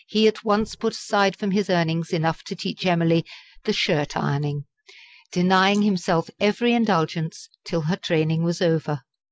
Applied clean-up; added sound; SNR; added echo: neural mask model Resemble Enhance denoiser.